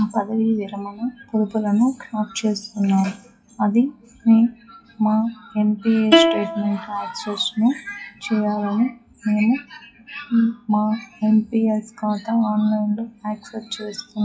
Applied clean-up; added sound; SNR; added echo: classical method WPE with log-MMSE.